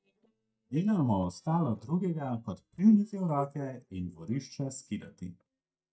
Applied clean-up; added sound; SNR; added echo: neural mask model DeepFilterNet 3.